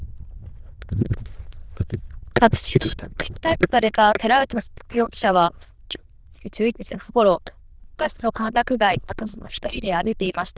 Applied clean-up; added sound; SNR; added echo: neural diffusion model UNIVERSE++.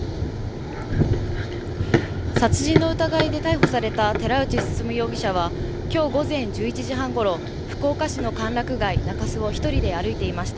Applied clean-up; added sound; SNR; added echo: none; Run; -1 dB; none.